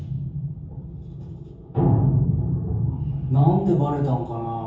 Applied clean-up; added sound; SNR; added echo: none; none; none; reverberation time 0.7 s.